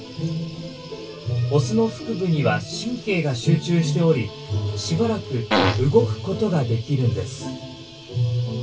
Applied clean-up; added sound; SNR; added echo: none; Fart; -2 dB; reverberation time 0.2 s.